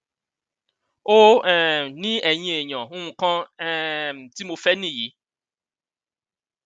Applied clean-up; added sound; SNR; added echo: none; none; none; none.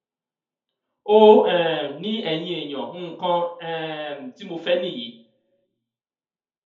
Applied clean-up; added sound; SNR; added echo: none; none; none; reverberation time 0.5 s.